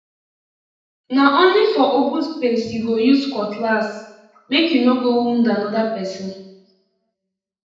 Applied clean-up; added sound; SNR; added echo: none; none; none; reverberation time 0.9 s.